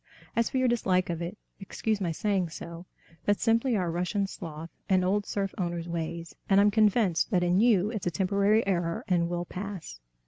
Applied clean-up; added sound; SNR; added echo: none; none; none; none.